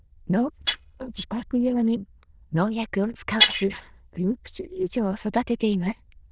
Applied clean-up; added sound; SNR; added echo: neural diffusion model UNIVERSE++.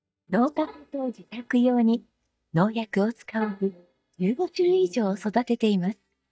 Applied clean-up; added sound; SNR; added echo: neural mask model DeepFilterNet 3.